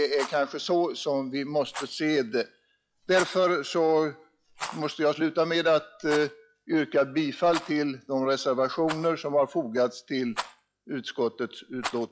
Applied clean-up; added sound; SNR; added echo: classical method log-MMSE.